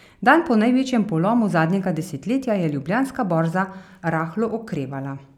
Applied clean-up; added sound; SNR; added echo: none; none; none; none.